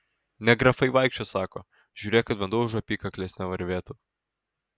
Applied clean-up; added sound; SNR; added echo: none; none; none; none.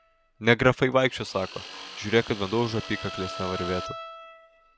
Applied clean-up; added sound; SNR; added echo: none; Tools + Bowed string instrument; 13 dB; none.